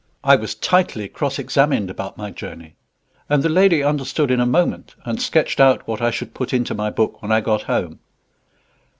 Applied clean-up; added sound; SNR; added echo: none; none; none; none.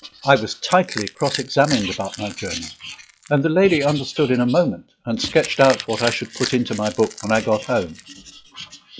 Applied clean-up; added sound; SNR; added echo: classical method log-MMSE.